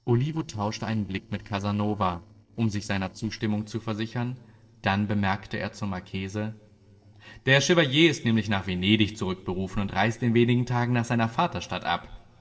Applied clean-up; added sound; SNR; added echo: neural separator model SepFormer DNS4.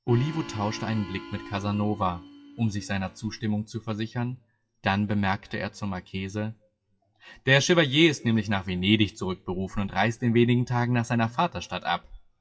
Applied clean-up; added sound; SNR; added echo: classical method WPE with log-MMSE.